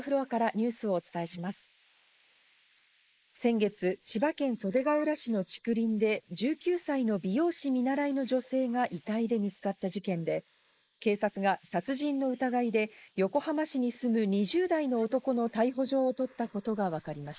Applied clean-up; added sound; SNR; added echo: neural mask model Resemble Enhance denoiser.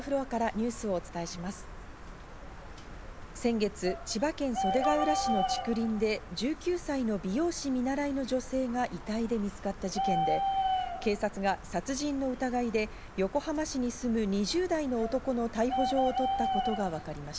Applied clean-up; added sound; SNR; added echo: none; Bird; 5 dB; none.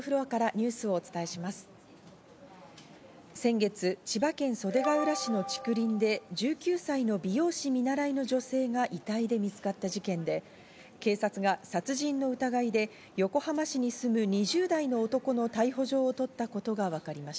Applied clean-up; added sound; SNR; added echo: none; none; none; none.